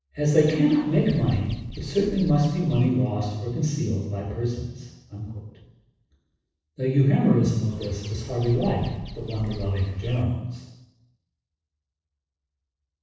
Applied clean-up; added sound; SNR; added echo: neural separator model SepFormer DNS4.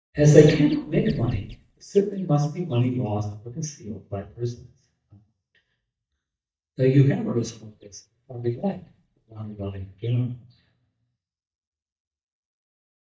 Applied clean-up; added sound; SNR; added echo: neural mask model DeepFilterNet 3.